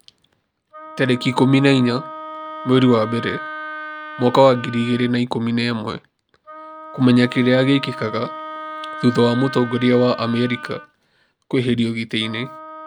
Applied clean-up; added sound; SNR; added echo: none; Wind instrument, woodwind instrument; 14 dB; none.